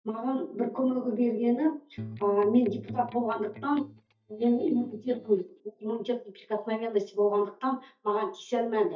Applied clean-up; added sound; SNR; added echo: neural mask model DeepFilterNet 3.